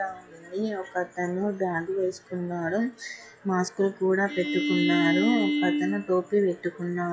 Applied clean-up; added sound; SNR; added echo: classical method log-MMSE.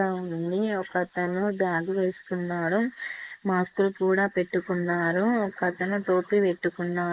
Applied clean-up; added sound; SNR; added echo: neural mask model Resemble Enhance denoiser.